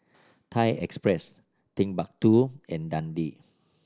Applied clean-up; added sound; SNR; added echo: none; none; none; none.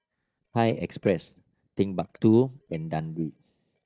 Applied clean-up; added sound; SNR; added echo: neural mask model DeepFilterNet 3.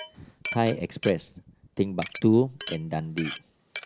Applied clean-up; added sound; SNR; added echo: none; Glass; 13 dB; none.